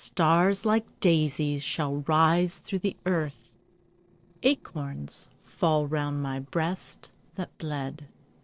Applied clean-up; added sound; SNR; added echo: neural separator model SepFormer DNS4.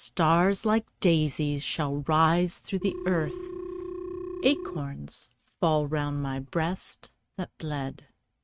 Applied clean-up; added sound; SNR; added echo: neural mask model RNNoise.